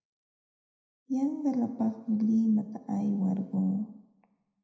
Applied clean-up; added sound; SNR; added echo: none; none; none; reverberation time 0.8 s.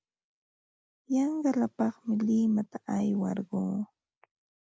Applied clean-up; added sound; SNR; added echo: none; none; none; none.